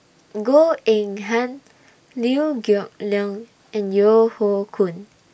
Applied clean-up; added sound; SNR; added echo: none; none; none; none.